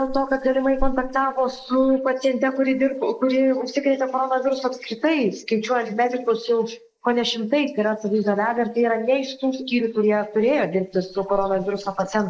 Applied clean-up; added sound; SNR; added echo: neural mask model Resemble Enhance denoiser.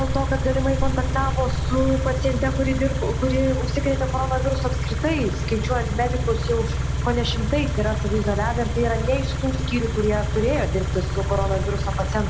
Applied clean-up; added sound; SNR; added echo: none; Idling / Car; -1 dB; none.